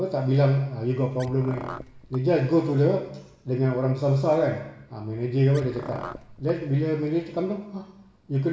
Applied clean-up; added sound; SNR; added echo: none; Car; 15 dB; reverberation time 0.9 s.